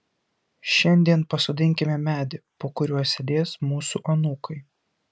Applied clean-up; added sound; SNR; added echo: none; none; none; none.